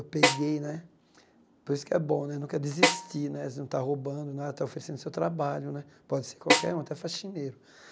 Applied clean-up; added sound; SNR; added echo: none; Snare drum; -3 dB; none.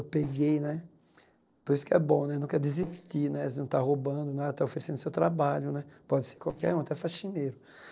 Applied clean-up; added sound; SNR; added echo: neural separator model SepFormer DNS4.